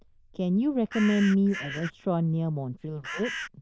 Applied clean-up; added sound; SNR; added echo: neural diffusion model UNIVERSE++.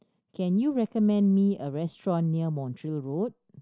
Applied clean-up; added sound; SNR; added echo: none; none; none; none.